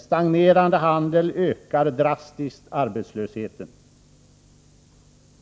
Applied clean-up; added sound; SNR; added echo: none; none; none; none.